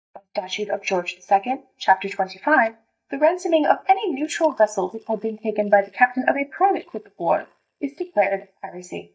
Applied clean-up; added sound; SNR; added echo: neural mask model DeepFilterNet 3.